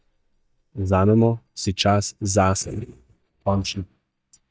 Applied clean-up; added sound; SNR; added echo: neural mask model DeepFilterNet 3.